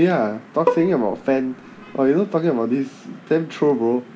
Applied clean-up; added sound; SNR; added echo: none; Bowed string instrument; 7 dB; none.